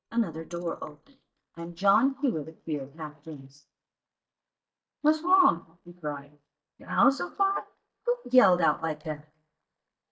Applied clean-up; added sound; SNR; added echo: neural mask model DeepFilterNet 3.